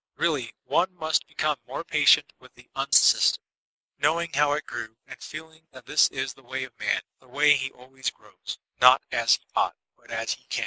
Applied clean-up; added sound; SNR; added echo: neural mask model Resemble Enhance denoiser.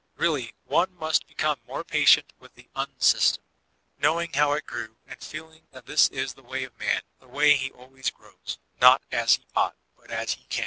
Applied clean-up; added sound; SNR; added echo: none; none; none; none.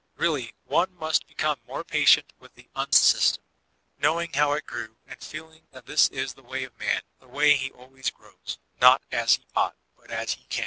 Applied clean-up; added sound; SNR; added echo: none; Rattle (instrument); -3 dB; none.